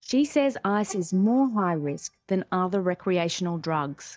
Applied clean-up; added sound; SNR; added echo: neural mask model DeepFilterNet 3.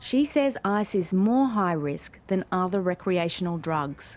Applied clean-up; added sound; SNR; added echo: none; none; none; none.